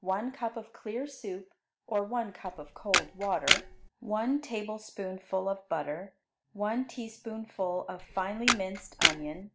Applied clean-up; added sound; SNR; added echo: none; Camera; -4 dB; none.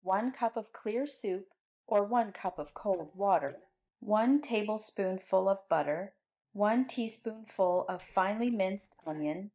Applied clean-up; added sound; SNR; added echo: neural mask model DeepFilterNet 3.